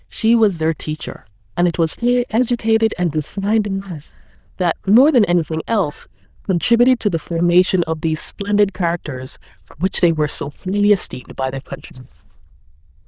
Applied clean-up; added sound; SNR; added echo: neural diffusion model UNIVERSE++.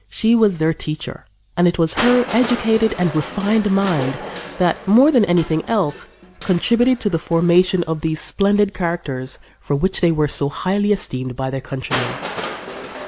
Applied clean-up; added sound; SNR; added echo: none; Crushing; 13 dB; none.